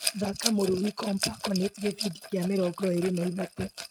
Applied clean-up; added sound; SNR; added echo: neural mask model RNNoise.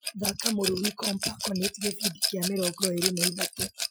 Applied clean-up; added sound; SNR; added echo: classical method Wiener filter.